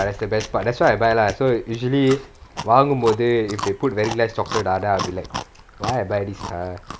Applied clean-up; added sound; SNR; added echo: none; Chewing, mastication; 13 dB; none.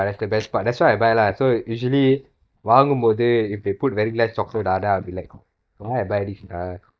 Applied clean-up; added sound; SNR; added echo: neural mask model DeepFilterNet 3.